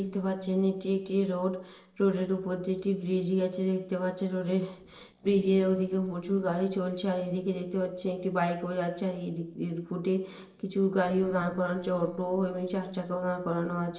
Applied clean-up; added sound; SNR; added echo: neural separator model SepFormer DNS4.